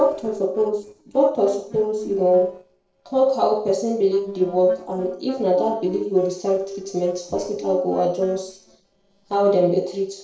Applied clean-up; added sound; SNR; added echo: neural separator model SepFormer DNS4.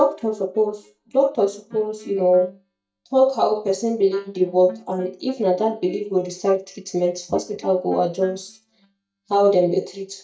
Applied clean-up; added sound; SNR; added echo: neural mask model DeepFilterNet 3.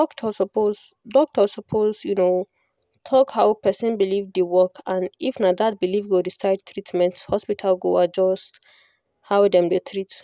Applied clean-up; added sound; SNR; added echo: none; none; none; none.